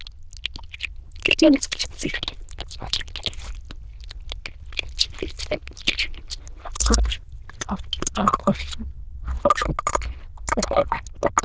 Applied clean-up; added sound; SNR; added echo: neural diffusion model UNIVERSE++.